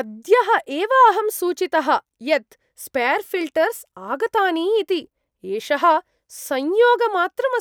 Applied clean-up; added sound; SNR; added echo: none; none; none; none.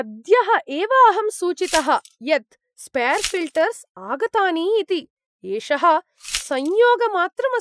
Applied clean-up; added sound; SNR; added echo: classical method Wiener filter.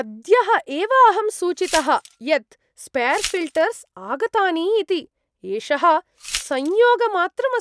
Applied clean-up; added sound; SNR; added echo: none; Glass; 12 dB; none.